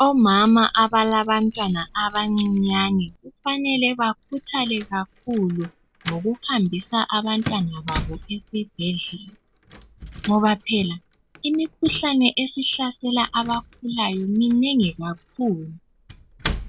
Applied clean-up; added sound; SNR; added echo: none; Keys jangling; 16 dB; none.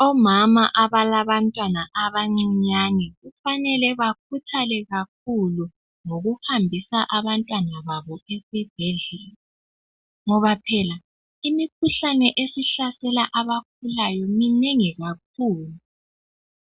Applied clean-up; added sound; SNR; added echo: none; none; none; none.